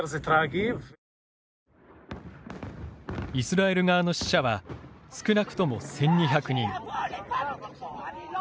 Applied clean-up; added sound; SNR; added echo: none; none; none; none.